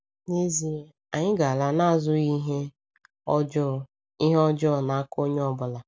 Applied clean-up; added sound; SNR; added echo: none; none; none; none.